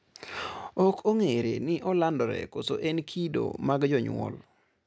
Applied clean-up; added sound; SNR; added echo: none; none; none; none.